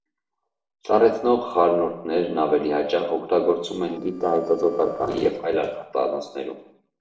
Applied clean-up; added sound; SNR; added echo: neural separator model SepFormer DNS4.